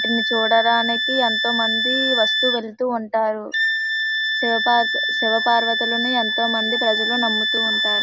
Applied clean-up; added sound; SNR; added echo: none; Wind instrument, woodwind instrument; -1 dB; none.